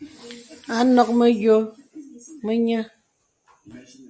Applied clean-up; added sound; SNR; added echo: none; none; none; none.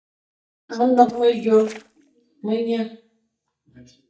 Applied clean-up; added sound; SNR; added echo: neural mask model DeepFilterNet 3.